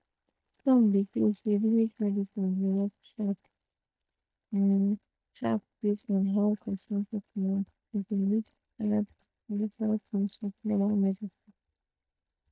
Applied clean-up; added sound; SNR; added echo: neural mask model DeepFilterNet 3.